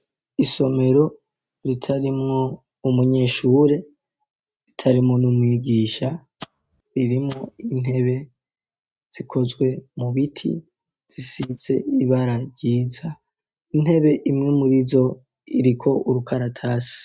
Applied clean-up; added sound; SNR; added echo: neural mask model RNNoise.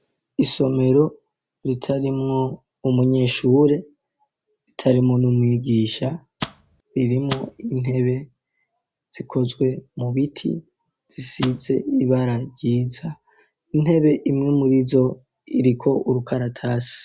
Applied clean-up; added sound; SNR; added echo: none; Rattle (instrument); 11 dB; none.